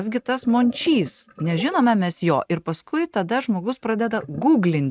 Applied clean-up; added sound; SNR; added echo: neural mask model RNNoise.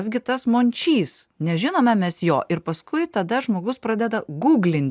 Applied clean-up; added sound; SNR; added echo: none; none; none; none.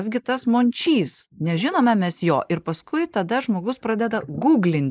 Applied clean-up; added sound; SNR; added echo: neural mask model Resemble Enhance denoiser.